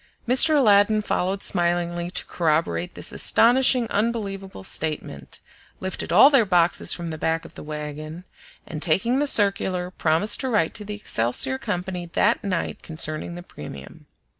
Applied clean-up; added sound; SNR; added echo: none; none; none; none.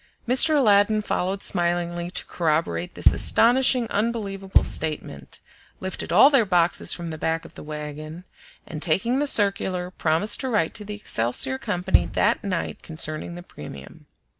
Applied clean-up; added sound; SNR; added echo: none; Bass drum; -2 dB; none.